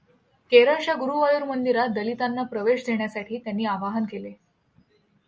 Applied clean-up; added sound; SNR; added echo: none; none; none; none.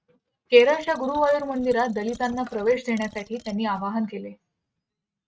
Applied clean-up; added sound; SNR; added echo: neural mask model RNNoise.